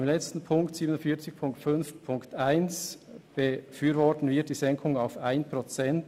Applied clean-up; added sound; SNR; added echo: none; none; none; none.